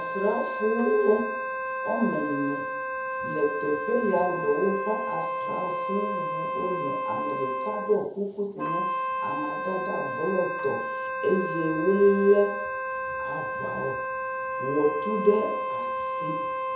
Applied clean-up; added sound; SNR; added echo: none; Wind instrument, woodwind instrument; 3 dB; reverberation time 0.7 s.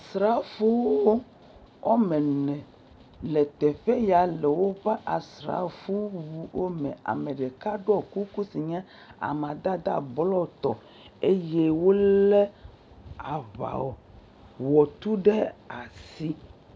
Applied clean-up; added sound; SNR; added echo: none; none; none; none.